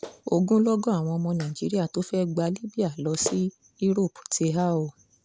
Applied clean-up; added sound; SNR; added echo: none; Clapping; 19 dB; none.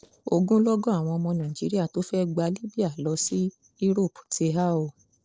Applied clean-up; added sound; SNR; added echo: neural separator model SepFormer DNS4.